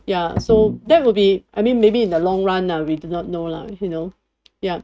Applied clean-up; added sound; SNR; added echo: neural mask model RNNoise.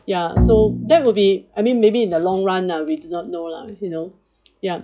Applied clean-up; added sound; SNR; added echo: classical method log-MMSE.